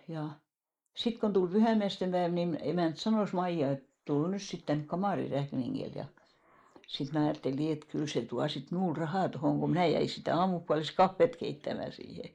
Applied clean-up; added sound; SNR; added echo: neural mask model Resemble Enhance denoiser.